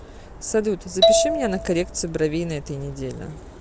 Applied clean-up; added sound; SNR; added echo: none; Marimba, xylophone; -3 dB; none.